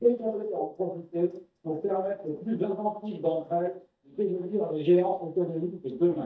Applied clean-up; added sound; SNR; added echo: neural mask model DeepFilterNet 3.